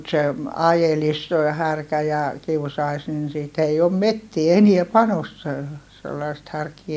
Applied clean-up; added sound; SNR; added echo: none; none; none; none.